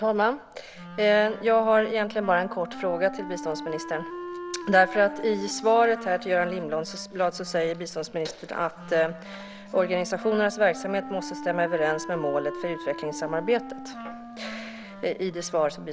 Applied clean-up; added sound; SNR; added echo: none; Wind instrument, woodwind instrument; 13 dB; none.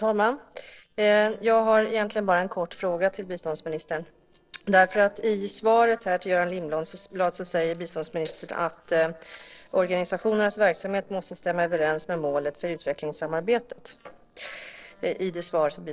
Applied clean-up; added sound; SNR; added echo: neural separator model SepFormer DNS4.